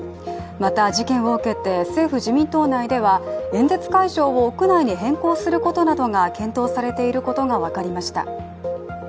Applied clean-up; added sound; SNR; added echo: none; none; none; none.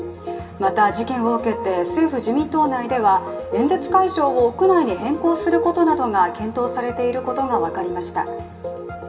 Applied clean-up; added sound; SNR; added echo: none; none; none; reverberation time 0.9 s.